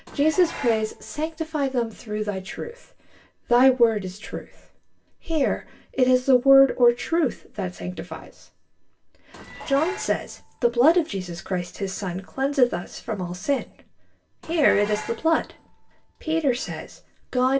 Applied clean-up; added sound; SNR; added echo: none; Dishes, pots, and pans; 17 dB; reverberation time 0.2 s.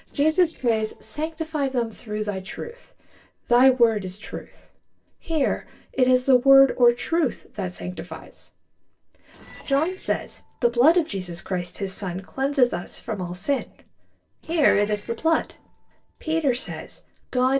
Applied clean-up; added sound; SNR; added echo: neural separator model SepFormer DNS4.